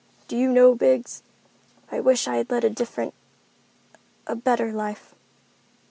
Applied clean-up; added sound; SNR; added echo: none; none; none; none.